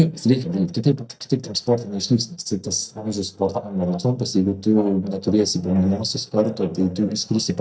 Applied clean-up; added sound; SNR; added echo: neural mask model DeepFilterNet 3.